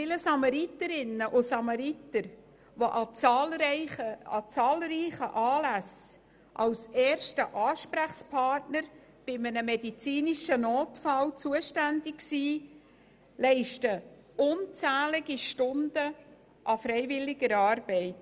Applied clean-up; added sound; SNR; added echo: none; none; none; none.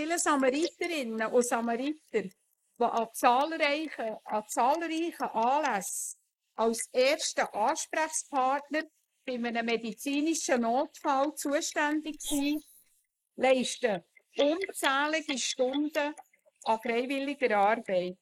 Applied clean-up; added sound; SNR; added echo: neural mask model Resemble Enhance denoiser.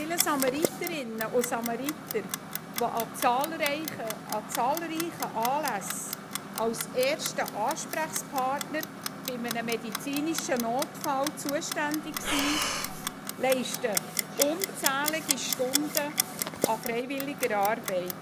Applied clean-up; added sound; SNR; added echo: none; Breathing + Clock; 3 dB; none.